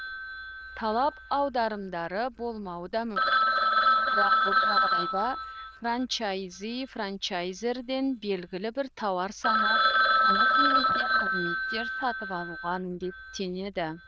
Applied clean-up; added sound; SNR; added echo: neural diffusion model UNIVERSE++.